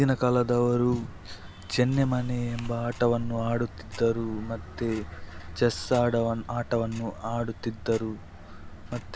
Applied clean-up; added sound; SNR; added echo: none; Tick-tock; 14 dB; none.